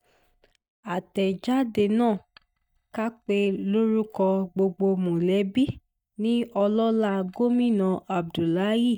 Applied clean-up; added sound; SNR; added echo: neural mask model DeepFilterNet 3.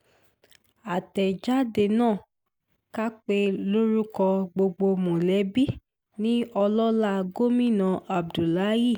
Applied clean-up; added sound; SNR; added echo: none; none; none; none.